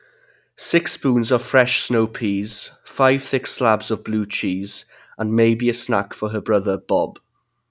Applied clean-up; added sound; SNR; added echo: none; none; none; none.